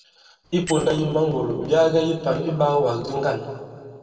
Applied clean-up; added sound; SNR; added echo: neural separator model SepFormer DNS4.